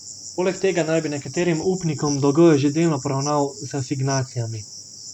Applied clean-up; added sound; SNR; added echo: none; Cricket; 15 dB; none.